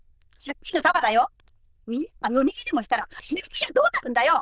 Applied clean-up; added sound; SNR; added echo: neural diffusion model UNIVERSE++.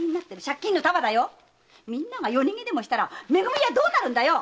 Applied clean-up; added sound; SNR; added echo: none; none; none; none.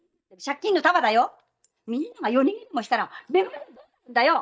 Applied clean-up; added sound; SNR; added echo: neural mask model DeepFilterNet 3.